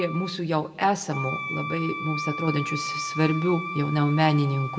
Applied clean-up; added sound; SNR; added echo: none; Wind instrument, woodwind instrument; 8 dB; reverberation time 1.1 s.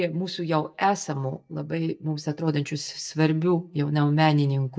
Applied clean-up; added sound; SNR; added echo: neural mask model DeepFilterNet 3.